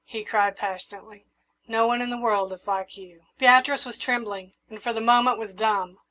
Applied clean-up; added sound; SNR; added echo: none; none; none; none.